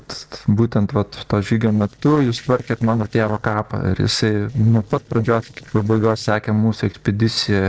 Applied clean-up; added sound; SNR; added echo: neural separator model SepFormer DNS4.